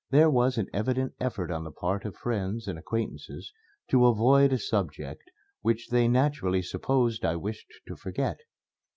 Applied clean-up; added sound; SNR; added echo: none; none; none; none.